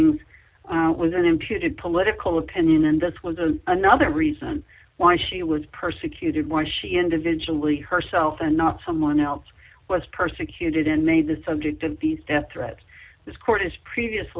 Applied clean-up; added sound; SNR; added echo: none; none; none; none.